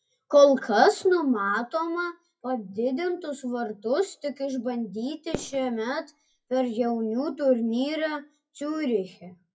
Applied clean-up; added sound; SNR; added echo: classical method WPE with log-MMSE.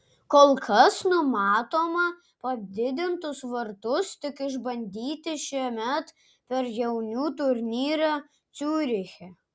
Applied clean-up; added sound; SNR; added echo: none; none; none; none.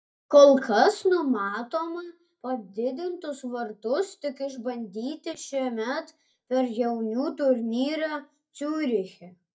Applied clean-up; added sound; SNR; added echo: neural mask model DeepFilterNet 3.